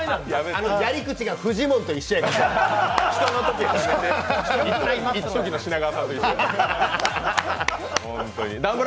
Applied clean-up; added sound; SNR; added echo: none; none; none; none.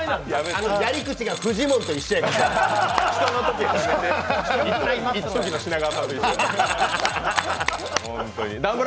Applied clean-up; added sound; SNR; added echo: none; Tools; 14 dB; none.